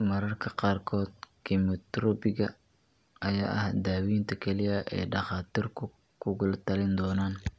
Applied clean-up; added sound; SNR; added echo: none; none; none; none.